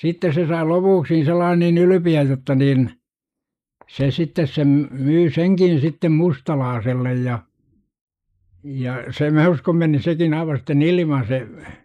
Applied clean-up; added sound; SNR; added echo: neural mask model Resemble Enhance denoiser.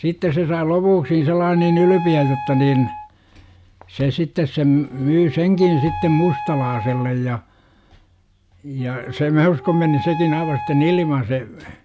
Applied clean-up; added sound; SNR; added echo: none; Wind instrument, woodwind instrument; 12 dB; none.